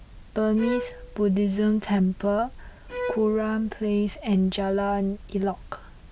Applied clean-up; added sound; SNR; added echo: none; Bowed string instrument; 13 dB; none.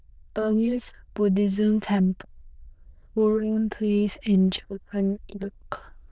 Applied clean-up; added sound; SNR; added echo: neural diffusion model UNIVERSE++.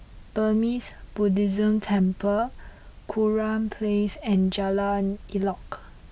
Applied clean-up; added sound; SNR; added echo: none; none; none; none.